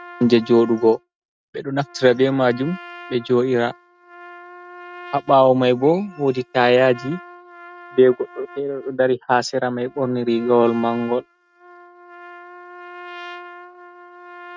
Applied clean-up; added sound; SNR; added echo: neural mask model RNNoise.